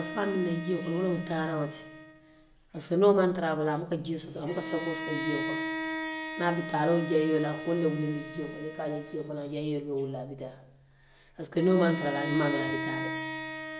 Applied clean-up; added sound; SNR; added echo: none; Bowed string instrument; 8 dB; none.